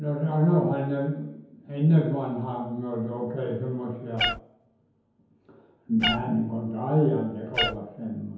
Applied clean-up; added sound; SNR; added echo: none; Meow; 4 dB; reverberation time 0.9 s.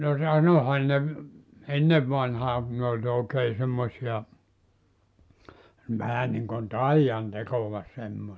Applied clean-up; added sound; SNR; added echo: none; none; none; none.